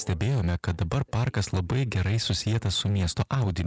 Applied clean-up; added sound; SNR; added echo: none; none; none; none.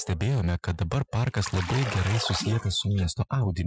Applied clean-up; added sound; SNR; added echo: classical method Wiener filter.